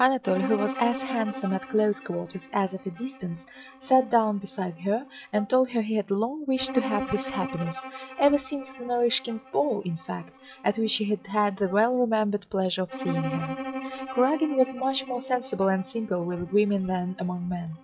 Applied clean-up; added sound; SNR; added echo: classical method log-MMSE.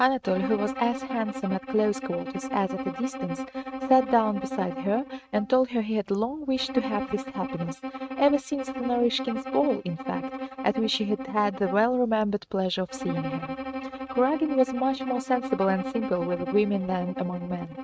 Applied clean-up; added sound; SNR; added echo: neural mask model RNNoise.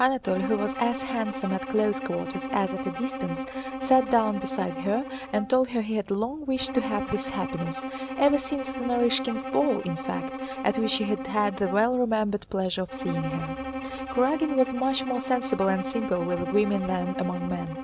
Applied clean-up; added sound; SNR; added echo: none; Bowed string instrument; 7 dB; none.